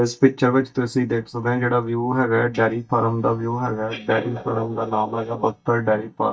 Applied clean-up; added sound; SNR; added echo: neural mask model DeepFilterNet 3.